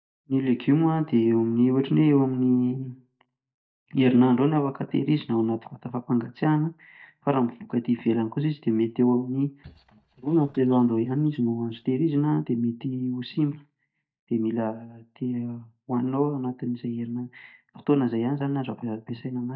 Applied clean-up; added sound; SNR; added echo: neural mask model DeepFilterNet 3.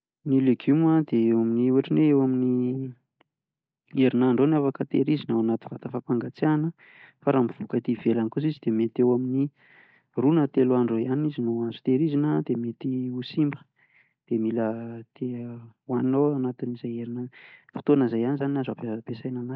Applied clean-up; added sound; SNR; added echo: none; none; none; none.